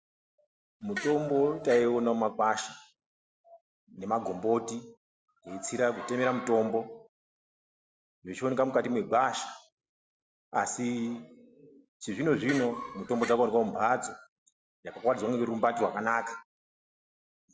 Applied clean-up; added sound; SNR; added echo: none; Fart; 12 dB; none.